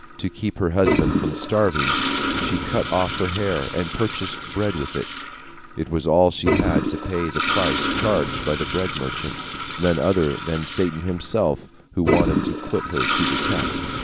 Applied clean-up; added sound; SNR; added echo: none; Toilet flush; 1 dB; none.